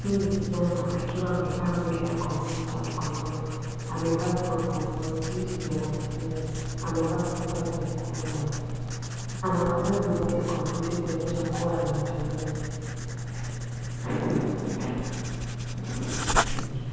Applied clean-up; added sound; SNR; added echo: none; Writing; 2 dB; reverberation time 2.1 s.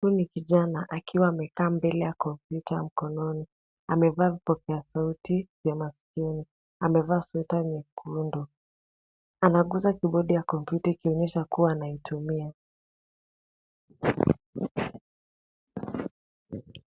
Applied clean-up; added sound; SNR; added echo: none; none; none; none.